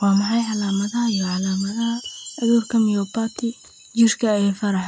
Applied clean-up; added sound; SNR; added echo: none; Chime; 16 dB; none.